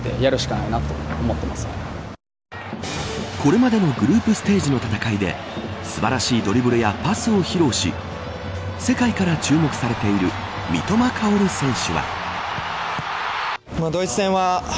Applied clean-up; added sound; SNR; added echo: none; none; none; none.